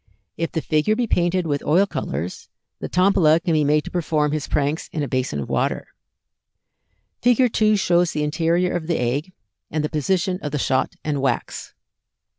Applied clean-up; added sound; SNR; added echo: none; none; none; none.